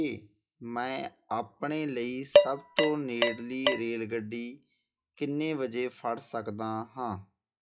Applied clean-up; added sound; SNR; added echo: classical method WPE with log-MMSE.